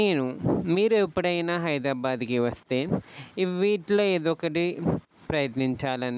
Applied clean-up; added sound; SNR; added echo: none; none; none; none.